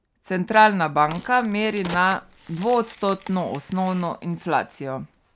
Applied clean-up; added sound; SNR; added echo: none; Crack; 17 dB; none.